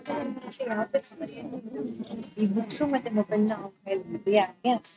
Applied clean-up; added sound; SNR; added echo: neural mask model RNNoise.